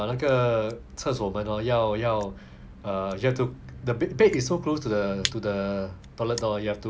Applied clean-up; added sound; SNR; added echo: none; Crushing; 17 dB; none.